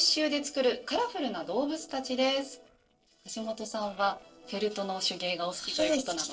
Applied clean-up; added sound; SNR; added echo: neural separator model SepFormer DNS4.